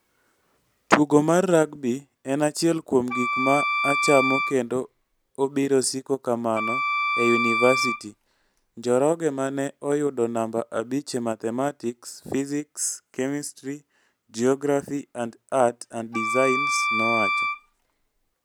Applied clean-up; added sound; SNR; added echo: none; Wind instrument, woodwind instrument; 1 dB; none.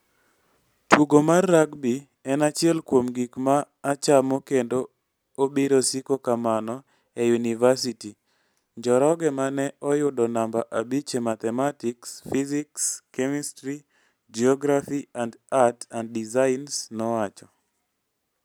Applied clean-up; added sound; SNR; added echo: none; none; none; none.